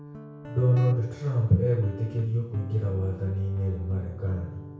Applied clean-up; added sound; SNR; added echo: none; Guitar; 15 dB; reverberation time 0.6 s.